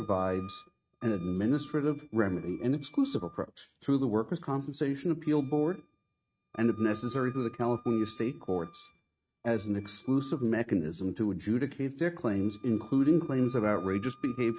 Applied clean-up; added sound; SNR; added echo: neural mask model RNNoise.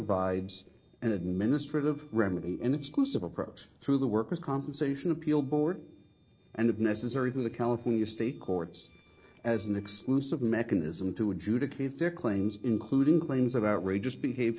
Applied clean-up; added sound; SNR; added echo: neural separator model SepFormer DNS4.